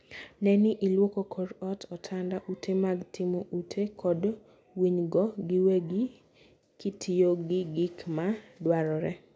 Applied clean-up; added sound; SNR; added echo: none; none; none; none.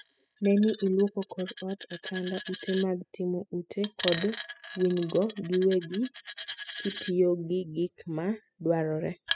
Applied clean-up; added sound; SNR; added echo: classical method spectral subtraction.